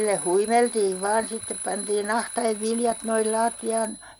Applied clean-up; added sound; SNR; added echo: none; Alarm; 11 dB; none.